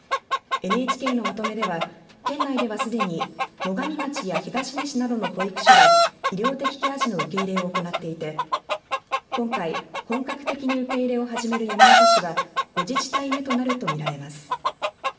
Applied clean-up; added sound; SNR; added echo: none; Chicken, rooster; -5 dB; reverberation time 0.9 s.